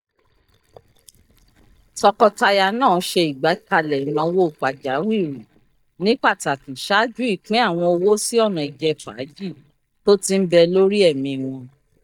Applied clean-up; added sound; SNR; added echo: neural mask model DeepFilterNet 3.